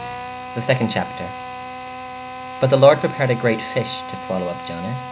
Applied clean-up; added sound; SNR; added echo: none; Drill; 10 dB; none.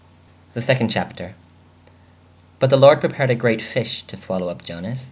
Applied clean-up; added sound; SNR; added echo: none; none; none; none.